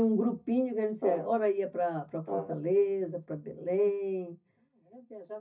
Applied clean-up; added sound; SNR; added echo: neural mask model DeepFilterNet 3.